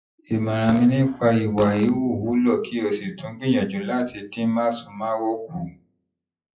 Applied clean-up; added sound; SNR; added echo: classical method WPE with log-MMSE.